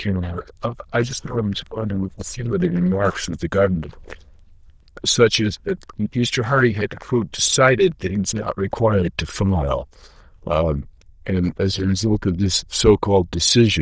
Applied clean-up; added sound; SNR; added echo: neural diffusion model UNIVERSE++.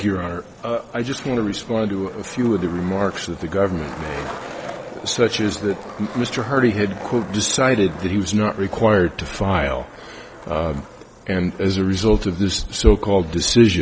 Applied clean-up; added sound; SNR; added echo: none; Skateboard; 17 dB; none.